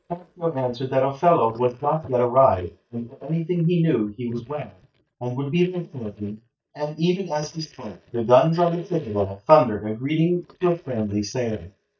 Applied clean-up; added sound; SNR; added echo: neural mask model DeepFilterNet 3.